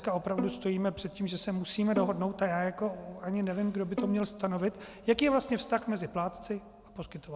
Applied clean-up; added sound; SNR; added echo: none; Bowed string instrument; 10 dB; none.